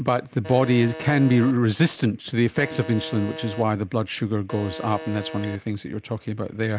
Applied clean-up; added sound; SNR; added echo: none; Alarm; 14 dB; none.